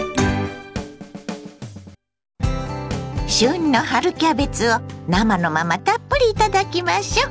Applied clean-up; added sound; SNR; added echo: none; Drum kit; 13 dB; none.